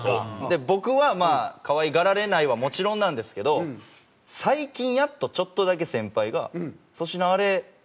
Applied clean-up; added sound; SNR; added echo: none; none; none; none.